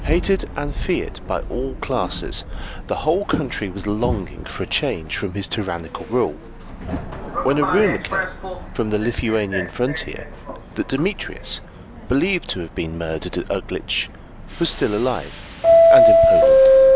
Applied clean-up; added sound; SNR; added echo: none; Subway, metro, underground; -3 dB; none.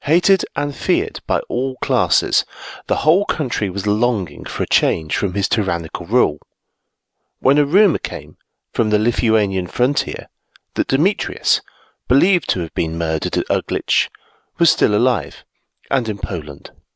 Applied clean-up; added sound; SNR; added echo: none; none; none; none.